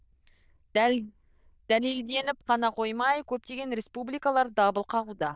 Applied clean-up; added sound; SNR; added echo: neural diffusion model UNIVERSE++.